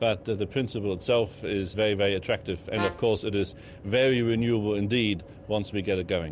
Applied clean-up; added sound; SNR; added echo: none; Brass instrument; 13 dB; none.